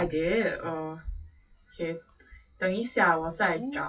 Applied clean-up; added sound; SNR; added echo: classical method WPE with log-MMSE.